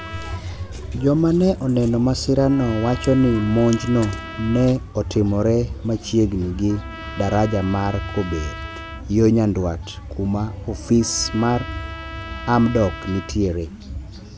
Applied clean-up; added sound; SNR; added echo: none; Trumpet; 18 dB; none.